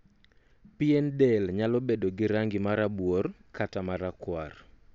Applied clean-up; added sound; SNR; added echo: none; none; none; none.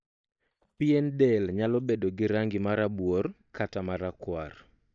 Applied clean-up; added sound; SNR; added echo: neural mask model DeepFilterNet 3.